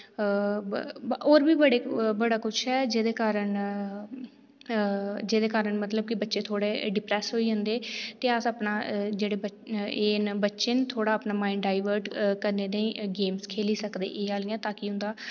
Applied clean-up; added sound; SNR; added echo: none; none; none; none.